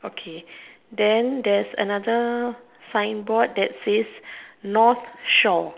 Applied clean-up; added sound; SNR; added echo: none; none; none; none.